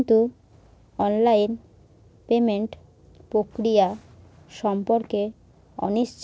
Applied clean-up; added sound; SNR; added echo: none; none; none; none.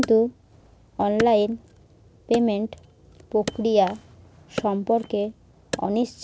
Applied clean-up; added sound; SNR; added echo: none; Wood; 13 dB; none.